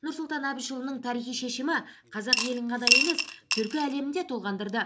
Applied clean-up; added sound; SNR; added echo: none; Coin (dropping) / Glass; -3 dB; none.